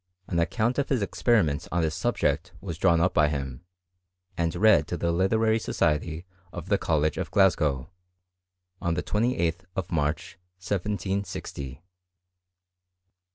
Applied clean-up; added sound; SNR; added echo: none; none; none; none.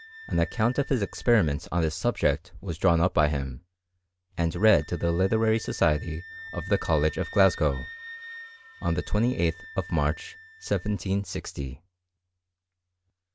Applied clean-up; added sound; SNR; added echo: none; Wind instrument, woodwind instrument; 20 dB; none.